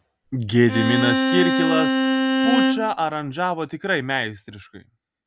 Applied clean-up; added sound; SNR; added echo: none; Bowed string instrument; -3 dB; none.